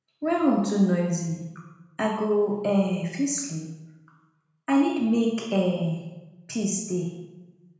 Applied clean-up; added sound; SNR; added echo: none; none; none; reverberation time 0.9 s.